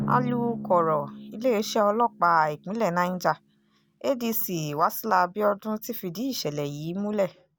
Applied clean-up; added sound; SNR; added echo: none; Drum; 14 dB; none.